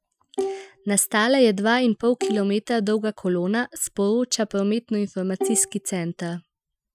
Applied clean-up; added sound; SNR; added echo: classical method Wiener filter.